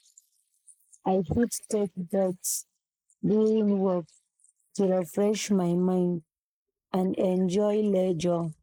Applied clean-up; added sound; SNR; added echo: neural mask model Resemble Enhance denoiser.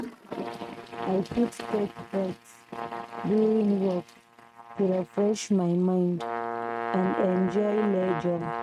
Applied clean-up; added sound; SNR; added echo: neural mask model RNNoise.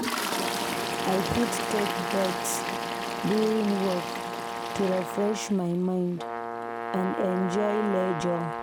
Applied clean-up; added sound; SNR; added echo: none; Toilet flush + Brass instrument; 2 dB; none.